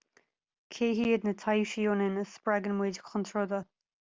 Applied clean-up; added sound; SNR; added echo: none; none; none; none.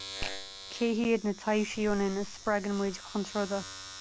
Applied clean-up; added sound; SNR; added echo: none; Domestic sounds, home sounds; 11 dB; none.